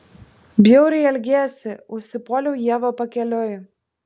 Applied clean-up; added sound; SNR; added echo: none; none; none; none.